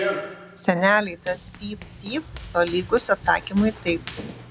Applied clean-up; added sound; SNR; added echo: none; Run; 10 dB; none.